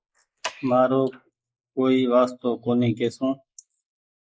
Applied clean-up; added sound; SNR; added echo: neural mask model Resemble Enhance denoiser.